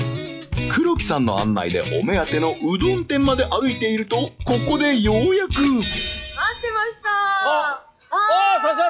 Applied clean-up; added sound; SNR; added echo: classical method log-MMSE.